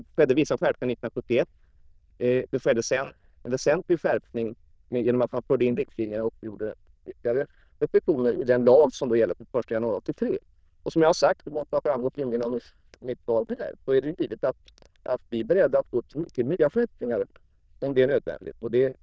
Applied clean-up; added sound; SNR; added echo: neural diffusion model UNIVERSE++.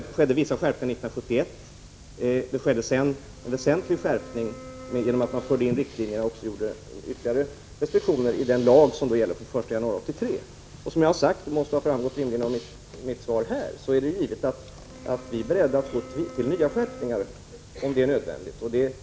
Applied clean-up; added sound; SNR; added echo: none; Wind instrument, woodwind instrument; 17 dB; none.